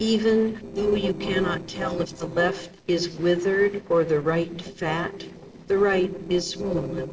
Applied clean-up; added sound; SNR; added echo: neural separator model SepFormer DNS4.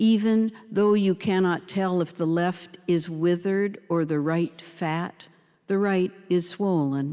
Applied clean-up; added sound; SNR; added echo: none; none; none; none.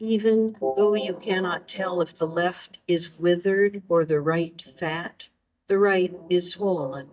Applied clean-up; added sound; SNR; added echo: neural mask model DeepFilterNet 3.